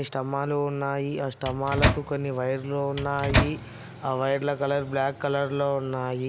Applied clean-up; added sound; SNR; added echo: none; Microwave oven; 1 dB; none.